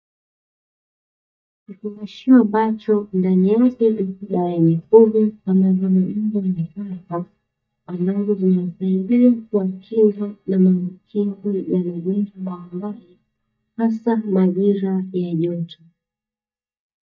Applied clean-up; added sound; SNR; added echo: neural mask model DeepFilterNet 3.